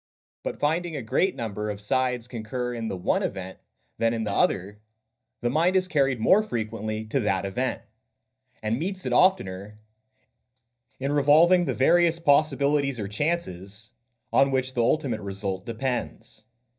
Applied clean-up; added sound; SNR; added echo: neural mask model DeepFilterNet 3.